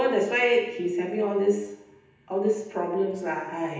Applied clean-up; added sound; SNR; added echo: none; none; none; reverberation time 0.9 s.